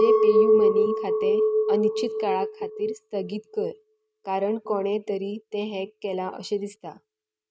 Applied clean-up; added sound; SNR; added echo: neural mask model RNNoise.